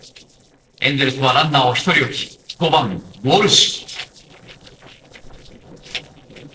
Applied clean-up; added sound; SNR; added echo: neural separator model SepFormer DNS4.